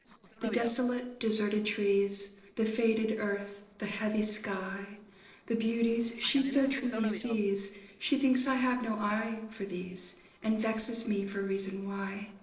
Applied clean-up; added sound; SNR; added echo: neural separator model SepFormer DNS4.